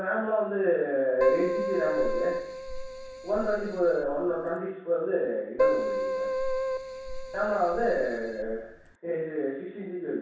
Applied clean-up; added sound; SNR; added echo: none; Keyboard (musical); 1 dB; reverberation time 0.7 s.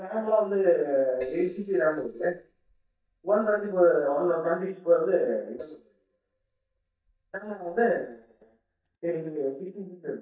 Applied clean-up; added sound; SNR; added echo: neural mask model DeepFilterNet 3.